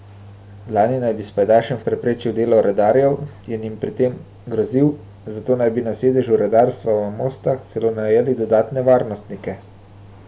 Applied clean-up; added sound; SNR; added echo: none; none; none; none.